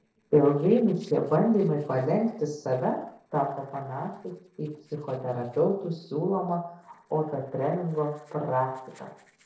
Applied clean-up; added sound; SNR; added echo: neural separator model SepFormer DNS4.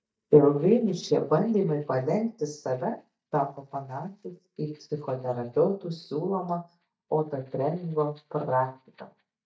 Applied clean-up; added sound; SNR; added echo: neural mask model DeepFilterNet 3.